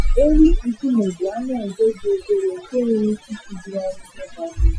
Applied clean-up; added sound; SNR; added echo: classical method Wiener filter.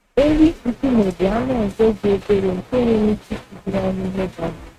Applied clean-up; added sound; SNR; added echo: neural mask model RNNoise.